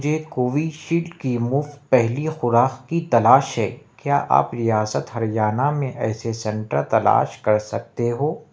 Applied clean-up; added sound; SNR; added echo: none; none; none; none.